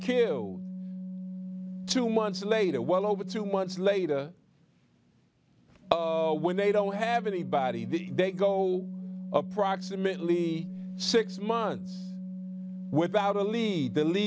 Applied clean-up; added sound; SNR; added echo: none; Organ; 9 dB; none.